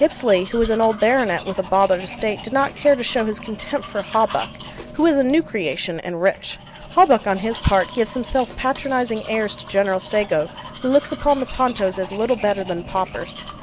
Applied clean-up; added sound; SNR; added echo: none; Domestic sounds, home sounds; 15 dB; none.